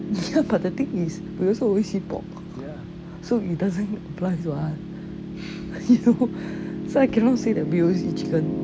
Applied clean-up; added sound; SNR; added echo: none; Piano; 8 dB; none.